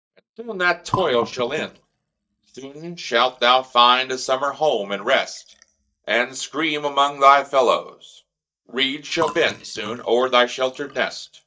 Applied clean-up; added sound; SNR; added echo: neural mask model DeepFilterNet 3.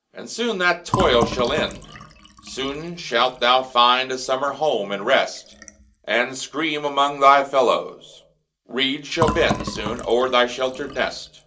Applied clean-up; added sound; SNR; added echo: none; Fill (with liquid); 11 dB; reverberation time 0.2 s.